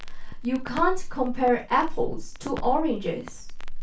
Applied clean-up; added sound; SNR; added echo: none; Crackle; 3 dB; reverberation time 0.2 s.